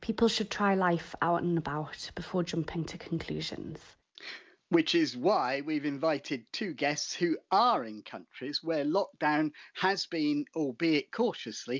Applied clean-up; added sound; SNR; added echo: none; none; none; none.